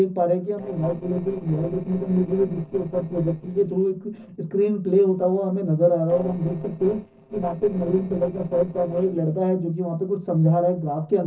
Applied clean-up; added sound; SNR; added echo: neural separator model SepFormer DNS4.